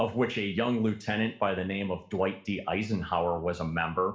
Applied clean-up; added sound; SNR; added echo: none; none; none; reverberation time 0.4 s.